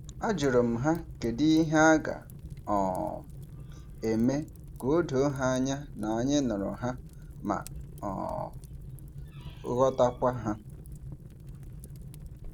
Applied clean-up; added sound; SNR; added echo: none; Fire; 13 dB; none.